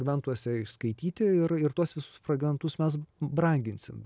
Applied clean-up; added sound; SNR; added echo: none; none; none; none.